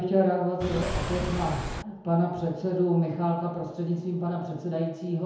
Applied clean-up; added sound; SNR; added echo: none; Engine / Car; 4 dB; reverberation time 0.9 s.